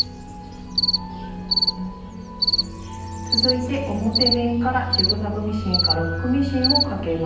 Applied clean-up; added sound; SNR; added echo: none; Cricket; -1 dB; reverberation time 0.9 s.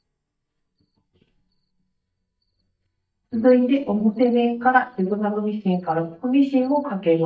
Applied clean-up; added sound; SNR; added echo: neural mask model DeepFilterNet 3.